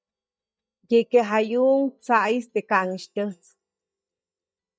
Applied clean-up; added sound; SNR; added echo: neural mask model DeepFilterNet 3.